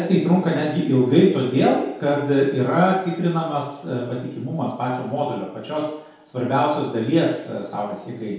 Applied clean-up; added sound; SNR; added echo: none; none; none; reverberation time 0.8 s.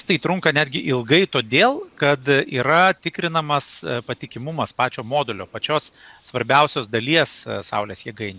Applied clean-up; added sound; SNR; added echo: none; none; none; none.